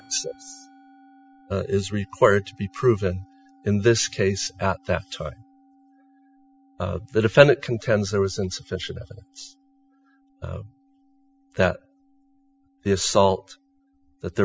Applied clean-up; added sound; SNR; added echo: classical method spectral subtraction.